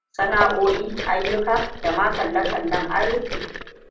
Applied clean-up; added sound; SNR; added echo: none; Liquid; 6 dB; reverberation time 0.6 s.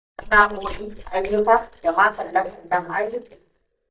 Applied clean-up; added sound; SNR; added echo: neural mask model DeepFilterNet 3.